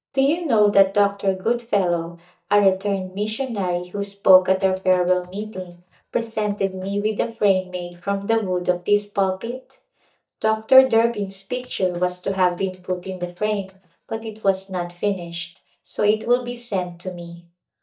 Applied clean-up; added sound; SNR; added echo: neural mask model DeepFilterNet 3.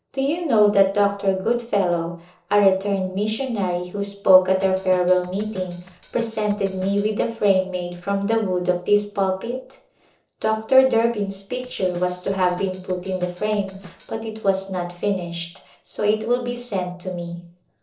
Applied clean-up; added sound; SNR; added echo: neural separator model SepFormer DNS4.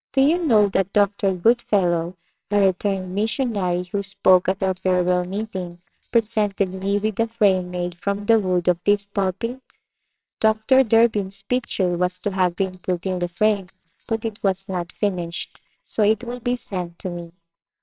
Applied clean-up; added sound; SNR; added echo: neural separator model SepFormer WHAMR!.